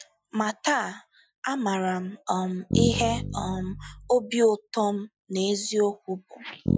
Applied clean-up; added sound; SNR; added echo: classical method Wiener filter.